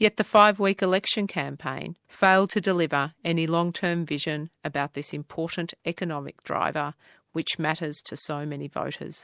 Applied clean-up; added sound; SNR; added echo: none; none; none; none.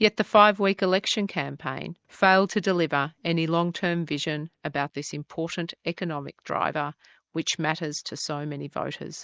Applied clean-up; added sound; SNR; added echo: neural mask model Resemble Enhance denoiser.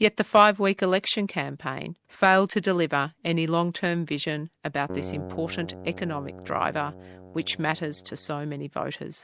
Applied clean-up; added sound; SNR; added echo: none; Keyboard (musical); 15 dB; none.